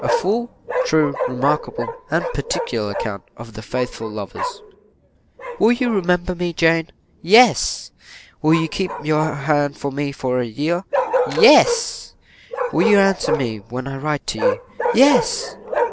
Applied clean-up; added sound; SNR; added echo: none; Bark; 6 dB; none.